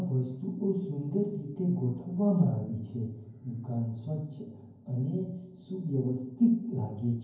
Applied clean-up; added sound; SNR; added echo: none; none; none; reverberation time 0.9 s.